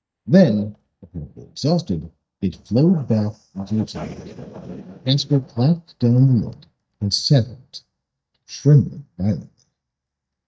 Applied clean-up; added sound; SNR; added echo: neural mask model DeepFilterNet 3.